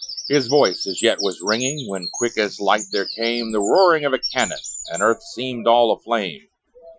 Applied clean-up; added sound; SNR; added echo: classical method Wiener filter.